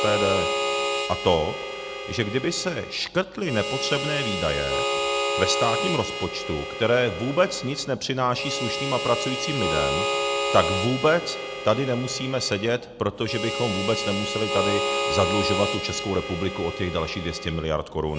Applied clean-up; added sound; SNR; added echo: none; Harmonica; 3 dB; none.